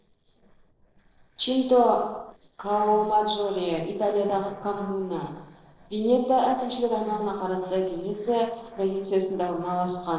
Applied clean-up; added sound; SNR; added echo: neural separator model SepFormer DNS4.